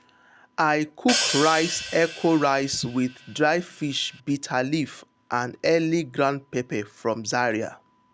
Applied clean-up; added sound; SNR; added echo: none; Hi-hat; 7 dB; none.